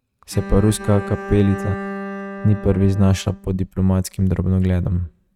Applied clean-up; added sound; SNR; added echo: neural mask model RNNoise.